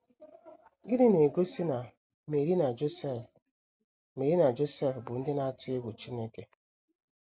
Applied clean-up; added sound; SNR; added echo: none; none; none; none.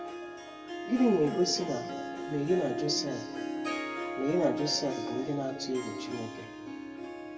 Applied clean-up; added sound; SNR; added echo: none; Harp; 5 dB; reverberation time 1.7 s.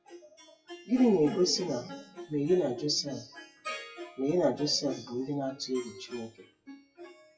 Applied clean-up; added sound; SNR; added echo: classical method WPE with log-MMSE.